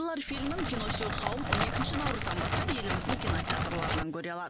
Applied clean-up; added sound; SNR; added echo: none; Crackle; -4 dB; none.